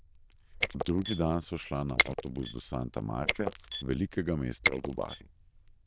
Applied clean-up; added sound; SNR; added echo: neural diffusion model UNIVERSE++.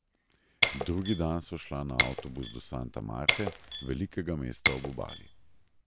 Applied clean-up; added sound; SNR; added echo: none; Shatter; -1 dB; none.